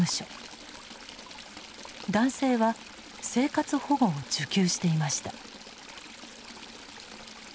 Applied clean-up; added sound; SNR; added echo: none; Stream / Trickle, dribble; 14 dB; none.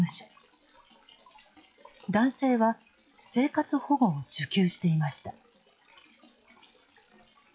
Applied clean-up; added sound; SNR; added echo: classical method log-MMSE.